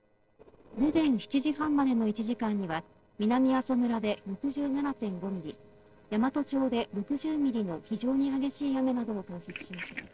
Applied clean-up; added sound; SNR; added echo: neural separator model SepFormer DNS4.